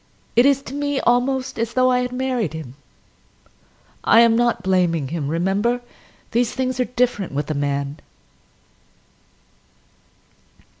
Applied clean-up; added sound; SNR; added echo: none; none; none; none.